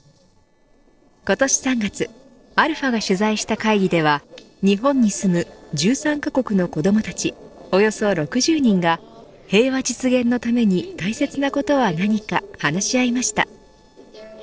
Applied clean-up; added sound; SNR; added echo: neural separator model SepFormer DNS4.